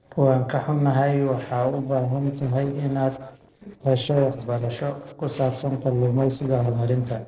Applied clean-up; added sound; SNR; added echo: neural separator model SepFormer DNS4.